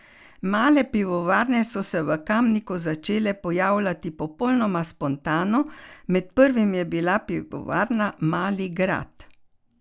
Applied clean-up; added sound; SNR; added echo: none; none; none; none.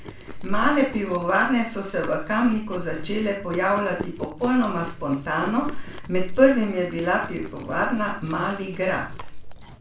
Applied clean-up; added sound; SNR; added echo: none; Chewing, mastication; 18 dB; reverberation time 0.3 s.